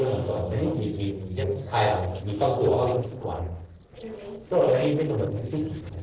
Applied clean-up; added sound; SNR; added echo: neural separator model SepFormer DNS4.